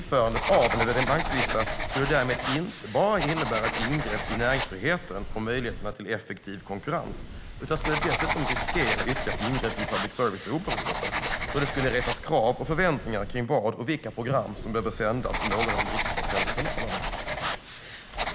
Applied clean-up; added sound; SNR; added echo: none; Writing; 2 dB; none.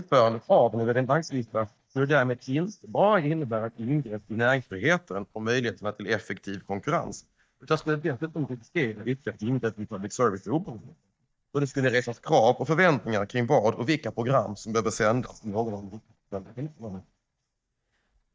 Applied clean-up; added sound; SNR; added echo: neural mask model DeepFilterNet 3.